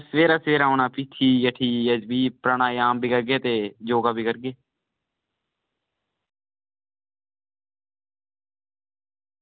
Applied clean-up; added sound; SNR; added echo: none; none; none; none.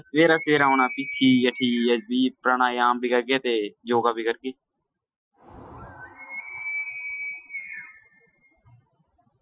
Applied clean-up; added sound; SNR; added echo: classical method Wiener filter.